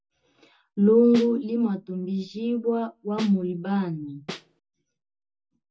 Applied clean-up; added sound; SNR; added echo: none; Snare drum; 13 dB; reverberation time 0.2 s.